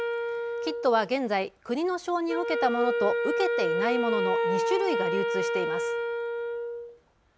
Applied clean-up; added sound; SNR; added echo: none; Wind instrument, woodwind instrument; -1 dB; none.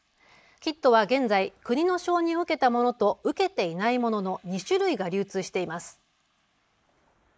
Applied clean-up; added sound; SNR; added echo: neural mask model Resemble Enhance denoiser.